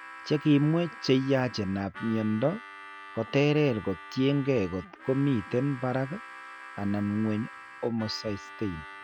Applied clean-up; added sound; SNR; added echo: none; Harmonica; 16 dB; none.